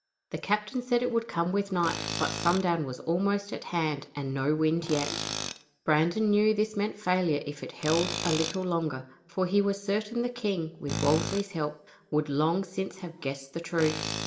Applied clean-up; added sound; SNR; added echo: none; Tools; 10 dB; reverberation time 0.5 s.